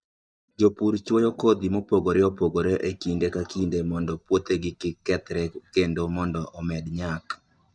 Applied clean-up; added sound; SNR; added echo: neural mask model DeepFilterNet 3.